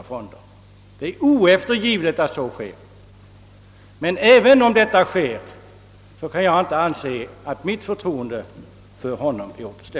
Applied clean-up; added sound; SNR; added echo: none; none; none; none.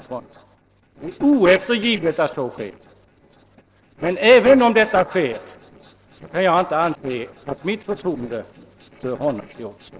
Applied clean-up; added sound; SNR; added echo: neural separator model SepFormer DNS4.